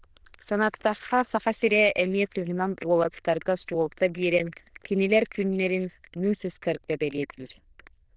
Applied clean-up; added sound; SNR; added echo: neural diffusion model UNIVERSE++.